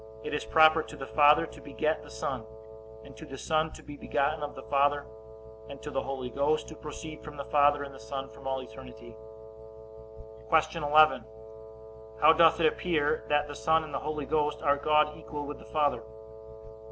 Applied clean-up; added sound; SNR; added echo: none; Wind instrument, woodwind instrument; 15 dB; none.